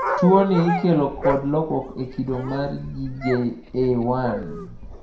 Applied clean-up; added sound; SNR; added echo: none; Dog; 8 dB; reverberation time 0.5 s.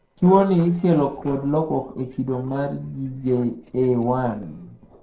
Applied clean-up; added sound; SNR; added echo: neural separator model SepFormer DNS4.